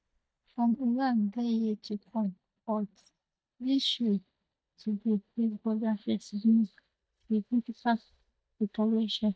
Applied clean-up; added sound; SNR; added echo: neural mask model DeepFilterNet 3.